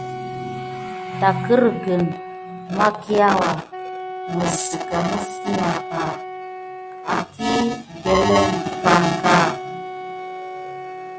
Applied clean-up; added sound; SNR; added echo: none; Wind instrument, woodwind instrument; 10 dB; none.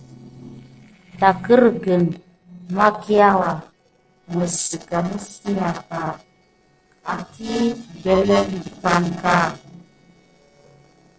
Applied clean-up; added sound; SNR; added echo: neural separator model SepFormer DNS4.